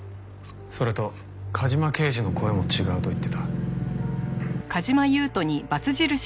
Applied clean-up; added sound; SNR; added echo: none; Engine; 1 dB; none.